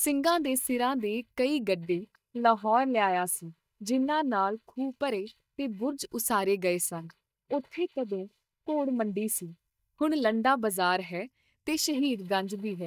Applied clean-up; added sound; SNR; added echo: neural mask model DeepFilterNet 3.